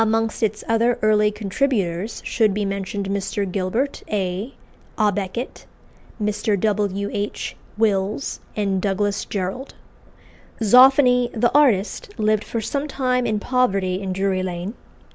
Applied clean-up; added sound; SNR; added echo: none; none; none; none.